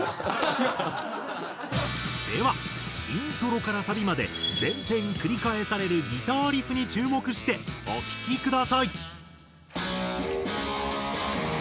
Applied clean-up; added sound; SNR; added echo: none; none; none; none.